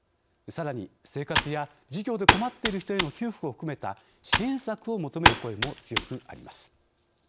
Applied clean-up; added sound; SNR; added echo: none; Computer keyboard; -5 dB; none.